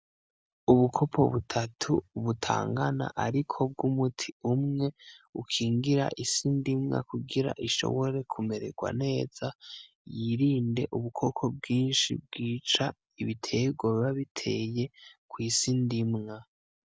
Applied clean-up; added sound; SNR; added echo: none; none; none; none.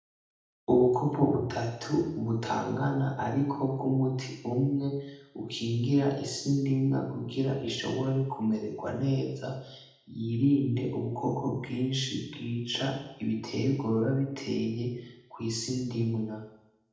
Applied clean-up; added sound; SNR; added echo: none; none; none; reverberation time 0.8 s.